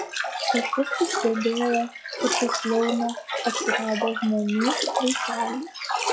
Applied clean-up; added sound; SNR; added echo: classical method log-MMSE.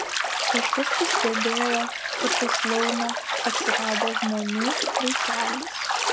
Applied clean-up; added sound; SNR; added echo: none; Bathtub (filling or washing); -4 dB; none.